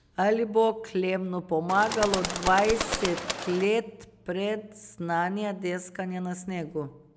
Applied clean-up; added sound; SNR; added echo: none; Bird; 4 dB; none.